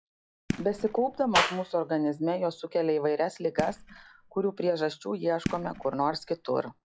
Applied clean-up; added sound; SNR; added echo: classical method log-MMSE.